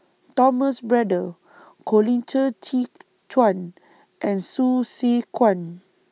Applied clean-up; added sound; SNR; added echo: none; none; none; none.